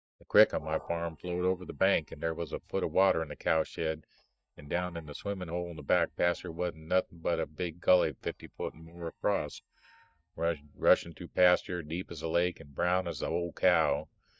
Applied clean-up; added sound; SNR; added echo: neural mask model DeepFilterNet 3.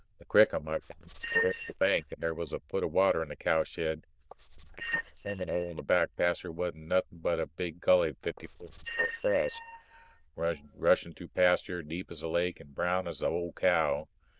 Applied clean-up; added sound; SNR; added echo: neural diffusion model UNIVERSE++.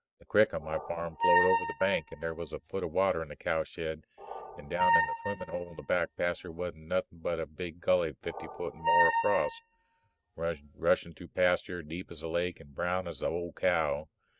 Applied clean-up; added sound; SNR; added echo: neural mask model RNNoise.